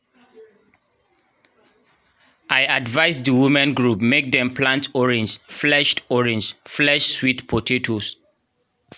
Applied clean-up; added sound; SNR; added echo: none; none; none; none.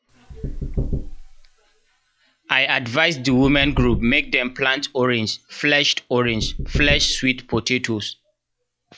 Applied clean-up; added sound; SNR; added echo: classical method log-MMSE.